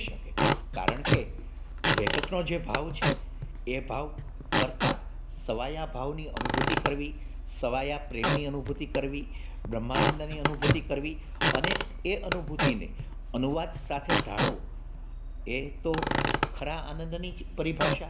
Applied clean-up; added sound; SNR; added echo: none; Squeak / Wood; -4 dB; none.